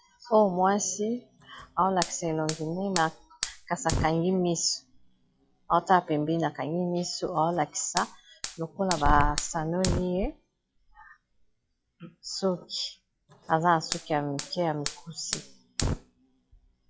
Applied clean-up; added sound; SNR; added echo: classical method log-MMSE.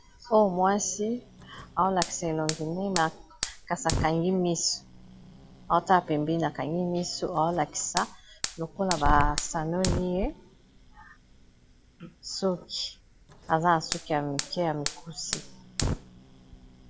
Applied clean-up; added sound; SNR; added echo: none; Growling + Fire; 7 dB; none.